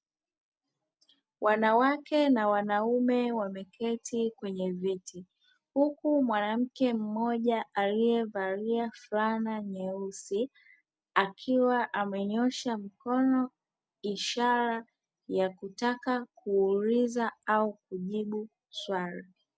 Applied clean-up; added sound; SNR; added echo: none; none; none; none.